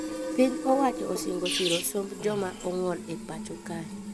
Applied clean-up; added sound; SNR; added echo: none; Sneeze + Fill (with liquid); 5 dB; none.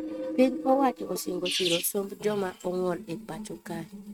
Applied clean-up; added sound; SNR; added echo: neural mask model RNNoise.